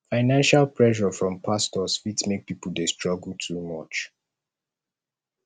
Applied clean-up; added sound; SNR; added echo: none; none; none; none.